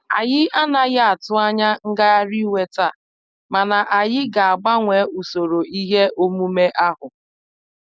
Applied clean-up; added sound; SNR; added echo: none; none; none; none.